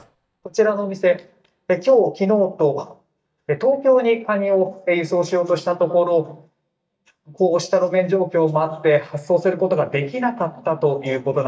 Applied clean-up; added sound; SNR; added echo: neural mask model DeepFilterNet 3.